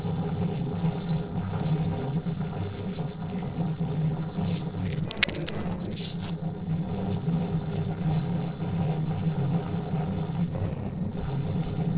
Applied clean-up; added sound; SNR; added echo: neural separator model SepFormer DNS4.